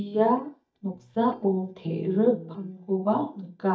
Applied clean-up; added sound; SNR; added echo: neural mask model DeepFilterNet 3.